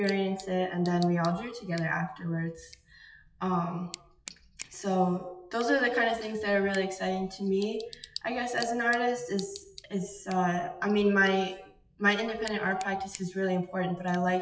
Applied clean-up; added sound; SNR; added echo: classical method WPE with log-MMSE.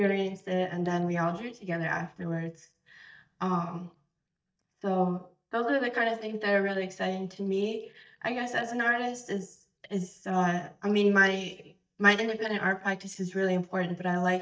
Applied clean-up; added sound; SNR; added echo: neural mask model DeepFilterNet 3.